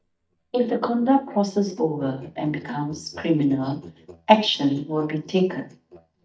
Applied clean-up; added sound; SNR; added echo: neural mask model DeepFilterNet 3.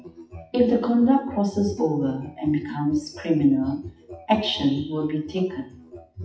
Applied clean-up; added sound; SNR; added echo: classical method WPE with log-MMSE.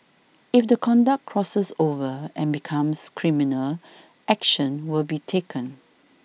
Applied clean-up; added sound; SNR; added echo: none; none; none; none.